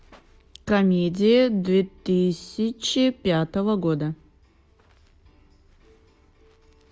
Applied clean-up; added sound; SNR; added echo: none; none; none; none.